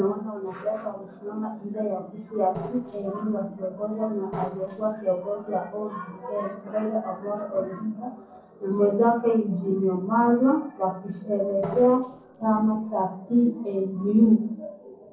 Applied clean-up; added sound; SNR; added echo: neural separator model SepFormer DNS4.